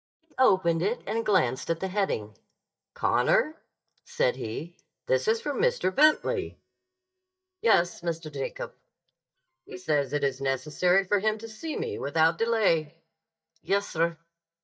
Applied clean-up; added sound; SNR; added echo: neural mask model DeepFilterNet 3.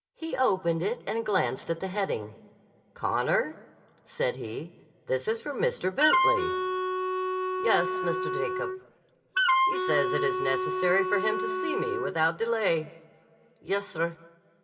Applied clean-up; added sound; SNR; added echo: none; Wind instrument, woodwind instrument; -2 dB; reverberation time 2.0 s.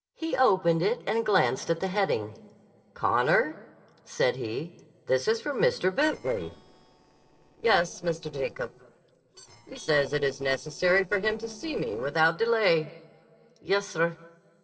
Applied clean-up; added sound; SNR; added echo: neural separator model SepFormer DNS4.